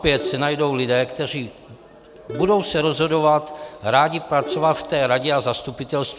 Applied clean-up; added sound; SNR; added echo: none; Plucked string instrument; 14 dB; none.